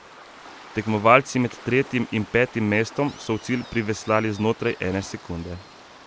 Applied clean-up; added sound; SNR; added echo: none; Waves, surf; 20 dB; none.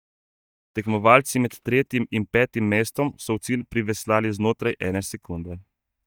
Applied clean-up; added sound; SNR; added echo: neural mask model DeepFilterNet 3.